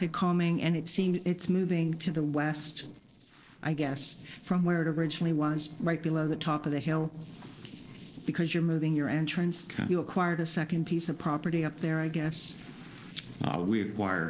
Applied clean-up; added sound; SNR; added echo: neural separator model SepFormer DNS4.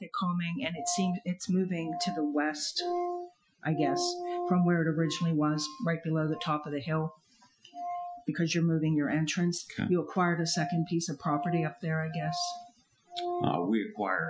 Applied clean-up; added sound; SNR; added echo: classical method Wiener filter.